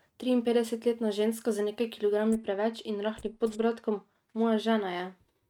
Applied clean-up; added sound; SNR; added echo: neural mask model RNNoise.